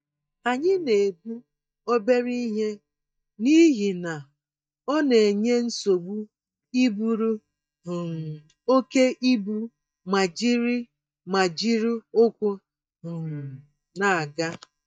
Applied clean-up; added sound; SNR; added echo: neural mask model DeepFilterNet 3.